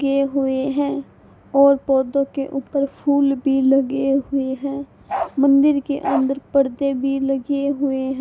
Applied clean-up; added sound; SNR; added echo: none; Bark; 8 dB; none.